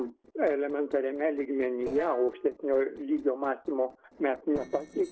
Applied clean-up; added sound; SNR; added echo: neural separator model SepFormer DNS4.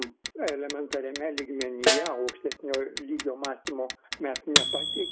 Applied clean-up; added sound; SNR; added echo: none; Clock + Snare drum; -2 dB; none.